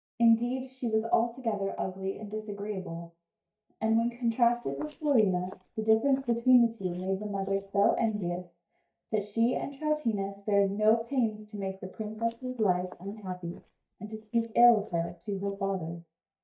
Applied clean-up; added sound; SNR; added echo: neural mask model DeepFilterNet 3.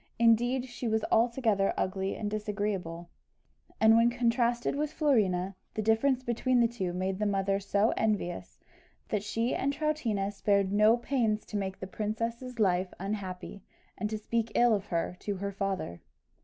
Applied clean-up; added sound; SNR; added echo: none; none; none; none.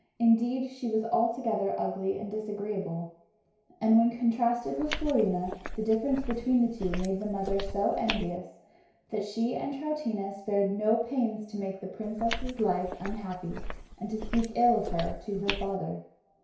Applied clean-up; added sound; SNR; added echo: none; Walk, footsteps; 7 dB; reverberation time 0.6 s.